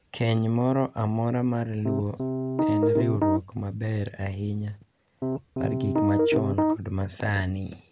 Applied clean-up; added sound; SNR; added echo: none; Piano; -3 dB; none.